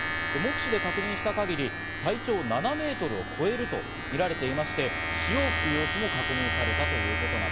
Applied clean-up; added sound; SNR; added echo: none; Domestic sounds, home sounds; -2 dB; none.